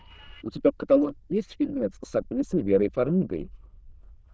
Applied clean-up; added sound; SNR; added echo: neural diffusion model UNIVERSE++.